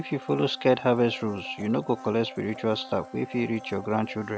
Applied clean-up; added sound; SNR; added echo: none; Domestic sounds, home sounds; 17 dB; none.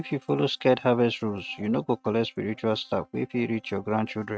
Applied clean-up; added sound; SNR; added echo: neural mask model RNNoise.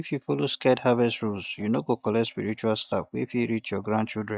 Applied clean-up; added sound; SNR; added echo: neural mask model DeepFilterNet 3.